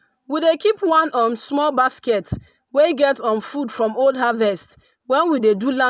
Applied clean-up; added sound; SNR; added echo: none; none; none; none.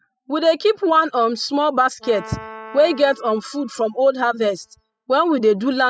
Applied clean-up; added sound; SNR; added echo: classical method spectral subtraction.